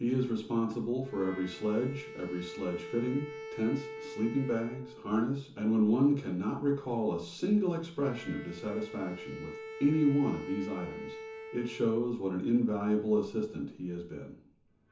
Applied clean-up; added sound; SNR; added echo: none; Bowed string instrument; 15 dB; reverberation time 0.9 s.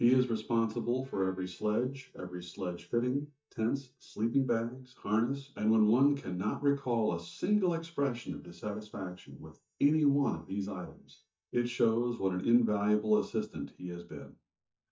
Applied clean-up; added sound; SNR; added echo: neural mask model DeepFilterNet 3.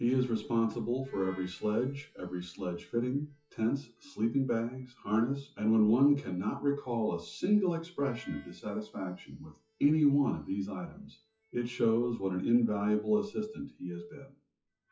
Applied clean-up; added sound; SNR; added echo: classical method WPE with log-MMSE.